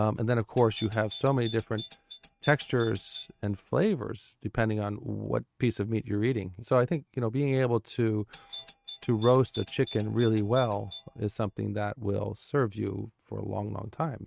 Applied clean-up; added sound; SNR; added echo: neural mask model RNNoise.